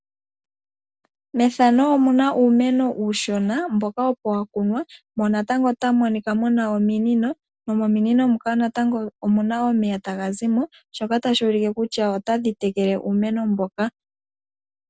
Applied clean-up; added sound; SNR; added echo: none; none; none; none.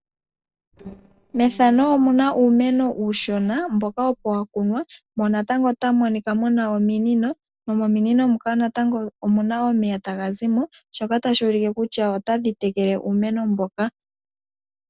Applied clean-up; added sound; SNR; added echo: neural separator model SepFormer DNS4.